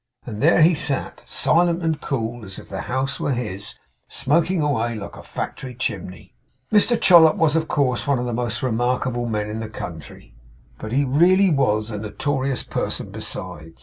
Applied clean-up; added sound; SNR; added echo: none; none; none; none.